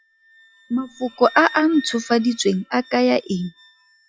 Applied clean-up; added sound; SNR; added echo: classical method log-MMSE.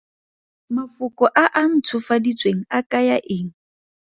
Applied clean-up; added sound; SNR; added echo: none; none; none; none.